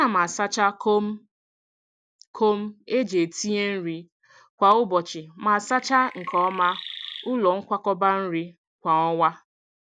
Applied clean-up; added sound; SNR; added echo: none; Chirp, tweet; 15 dB; none.